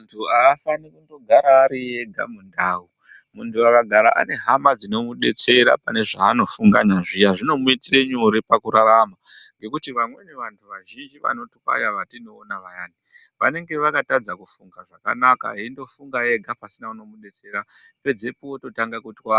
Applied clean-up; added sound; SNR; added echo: none; none; none; none.